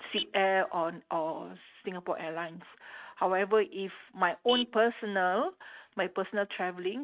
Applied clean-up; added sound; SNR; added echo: neural mask model RNNoise.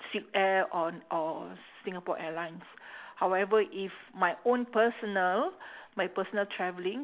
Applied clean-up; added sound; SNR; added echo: none; none; none; none.